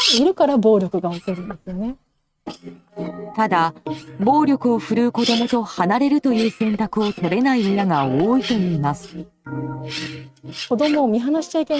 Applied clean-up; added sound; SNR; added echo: neural mask model RNNoise.